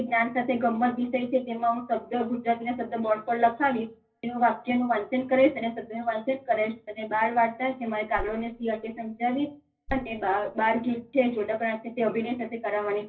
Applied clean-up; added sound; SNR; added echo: neural separator model SepFormer DNS4.